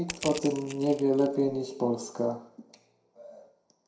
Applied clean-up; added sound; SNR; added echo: none; Crushing; 13 dB; reverberation time 0.5 s.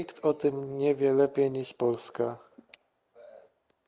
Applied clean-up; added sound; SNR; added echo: none; none; none; none.